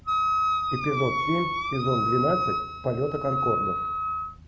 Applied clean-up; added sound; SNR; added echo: none; Wind instrument, woodwind instrument; -2 dB; none.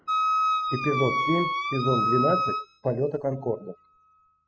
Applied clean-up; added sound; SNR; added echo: classical method spectral subtraction.